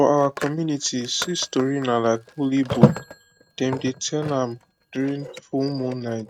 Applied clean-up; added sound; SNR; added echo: neural mask model RNNoise.